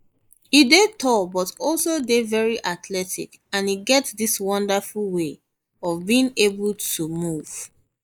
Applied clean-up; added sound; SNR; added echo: neural mask model Resemble Enhance denoiser.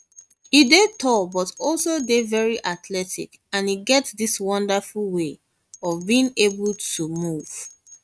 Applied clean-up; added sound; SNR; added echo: neural mask model RNNoise.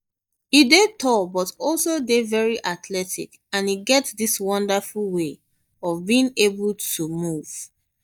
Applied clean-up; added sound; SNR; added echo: neural mask model DeepFilterNet 3.